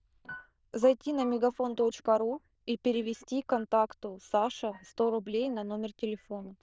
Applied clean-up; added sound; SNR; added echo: neural diffusion model UNIVERSE++.